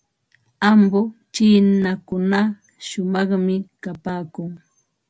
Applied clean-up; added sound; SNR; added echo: none; none; none; none.